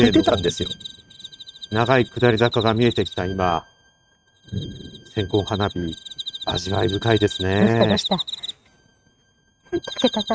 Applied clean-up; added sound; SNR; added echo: neural mask model RNNoise.